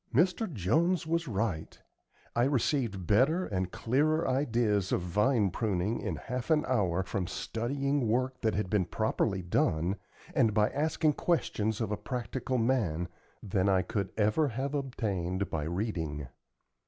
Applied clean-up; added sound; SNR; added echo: none; none; none; none.